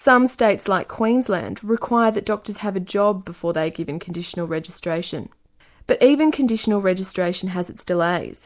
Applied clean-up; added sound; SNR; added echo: none; none; none; none.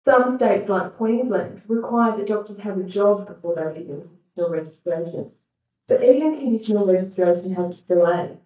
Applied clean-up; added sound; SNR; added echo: neural mask model DeepFilterNet 3.